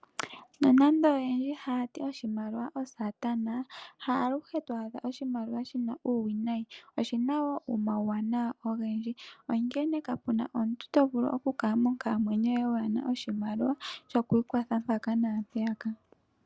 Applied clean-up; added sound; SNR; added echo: none; none; none; none.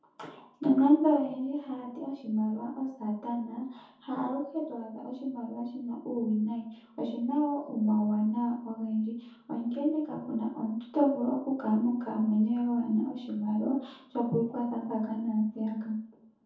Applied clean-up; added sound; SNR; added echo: none; none; none; reverberation time 0.6 s.